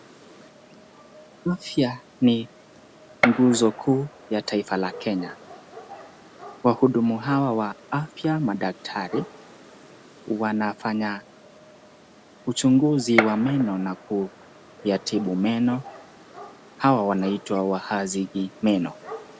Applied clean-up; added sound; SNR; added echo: none; Gunshot, gunfire; 12 dB; none.